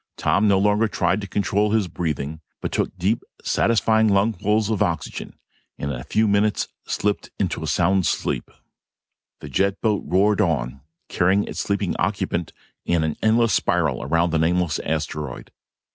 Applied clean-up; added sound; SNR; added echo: none; none; none; none.